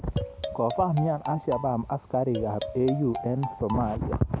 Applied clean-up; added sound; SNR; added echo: none; Marimba, xylophone; 10 dB; none.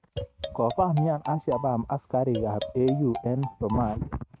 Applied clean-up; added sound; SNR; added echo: neural mask model RNNoise.